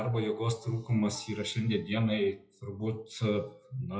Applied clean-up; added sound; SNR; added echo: classical method WPE with log-MMSE.